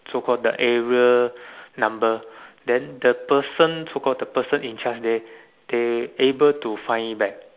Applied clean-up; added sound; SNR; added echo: none; none; none; none.